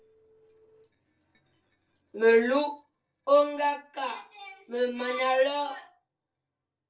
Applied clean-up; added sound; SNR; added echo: neural separator model SepFormer DNS4.